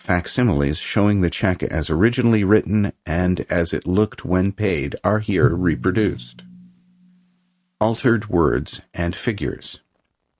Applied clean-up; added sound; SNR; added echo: neural mask model RNNoise.